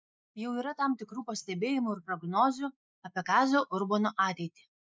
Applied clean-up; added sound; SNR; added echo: neural mask model Resemble Enhance denoiser.